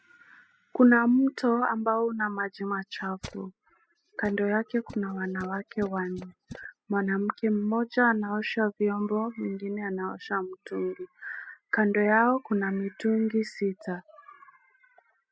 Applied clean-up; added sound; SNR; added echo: classical method spectral subtraction.